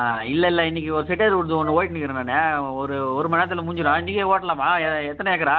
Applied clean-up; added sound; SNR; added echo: none; Motorcycle + Wind instrument, woodwind instrument; 18 dB; none.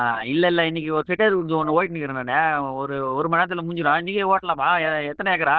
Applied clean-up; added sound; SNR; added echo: neural diffusion model UNIVERSE++.